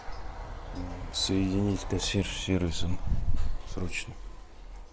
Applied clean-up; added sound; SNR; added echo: none; none; none; none.